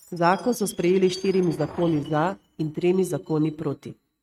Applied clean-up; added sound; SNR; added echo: neural mask model RNNoise.